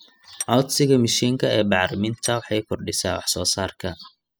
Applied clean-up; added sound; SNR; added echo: classical method spectral subtraction.